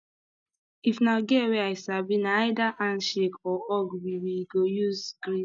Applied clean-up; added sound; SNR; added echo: neural mask model DeepFilterNet 3.